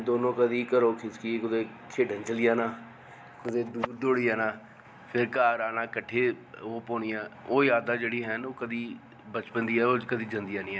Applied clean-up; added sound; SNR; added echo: none; none; none; none.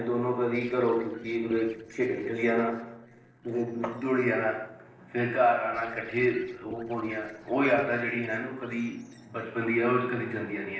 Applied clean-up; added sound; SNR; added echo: neural separator model SepFormer DNS4.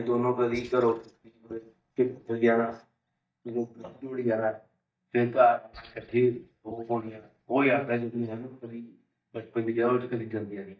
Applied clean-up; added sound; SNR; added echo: neural mask model DeepFilterNet 3.